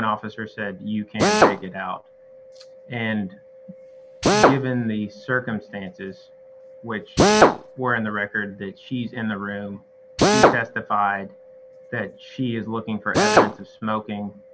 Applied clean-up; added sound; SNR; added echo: none; Drill; -4 dB; none.